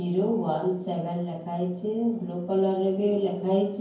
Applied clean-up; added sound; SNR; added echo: none; none; none; reverberation time 0.9 s.